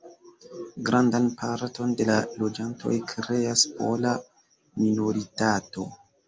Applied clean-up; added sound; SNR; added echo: none; none; none; none.